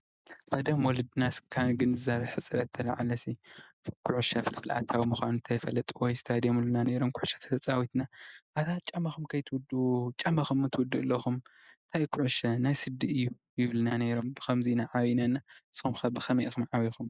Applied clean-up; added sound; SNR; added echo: none; none; none; none.